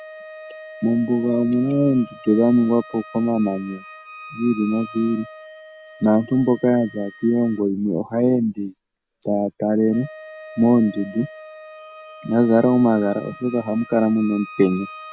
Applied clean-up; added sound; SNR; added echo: none; Wind instrument, woodwind instrument; 19 dB; none.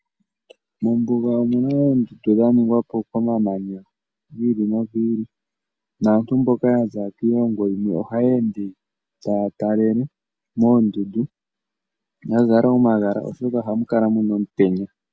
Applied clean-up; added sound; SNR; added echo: none; none; none; none.